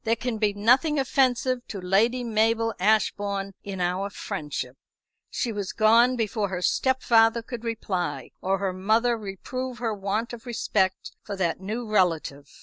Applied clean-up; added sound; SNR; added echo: none; none; none; none.